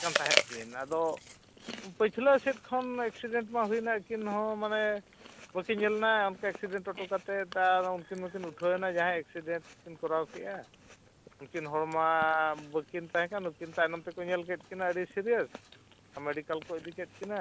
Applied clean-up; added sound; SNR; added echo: none; Chewing, mastication; 10 dB; none.